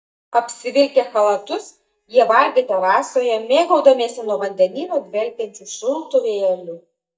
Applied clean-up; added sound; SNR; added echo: neural mask model DeepFilterNet 3.